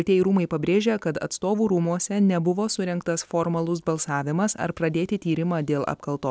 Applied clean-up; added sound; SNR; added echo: none; none; none; none.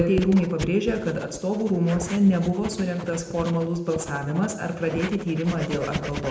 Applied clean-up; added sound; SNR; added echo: none; Writing; 11 dB; reverberation time 0.8 s.